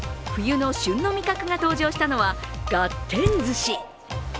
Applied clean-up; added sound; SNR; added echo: none; Knock; 12 dB; none.